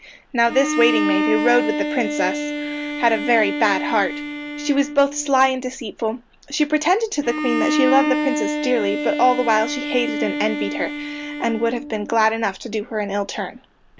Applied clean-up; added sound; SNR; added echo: none; Bowed string instrument; 4 dB; none.